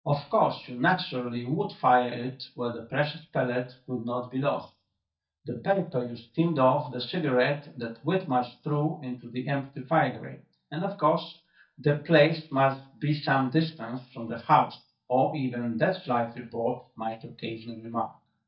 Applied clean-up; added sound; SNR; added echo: neural mask model DeepFilterNet 3.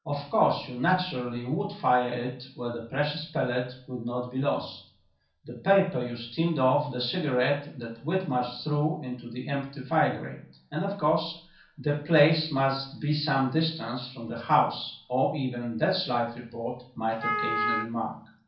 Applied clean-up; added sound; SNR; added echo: none; Wind instrument, woodwind instrument; 3 dB; reverberation time 0.6 s.